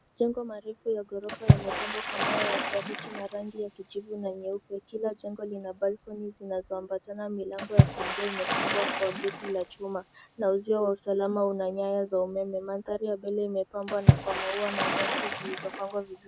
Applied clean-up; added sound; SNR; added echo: none; Water / Splash, splatter; -1 dB; none.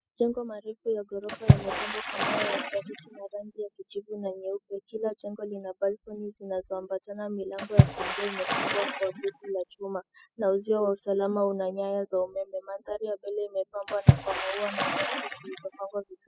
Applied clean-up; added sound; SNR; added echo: classical method spectral subtraction.